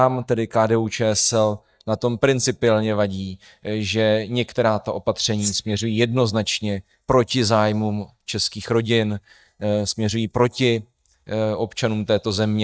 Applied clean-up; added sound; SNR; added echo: neural mask model DeepFilterNet 3.